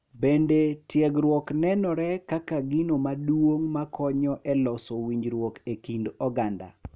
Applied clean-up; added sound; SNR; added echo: none; none; none; none.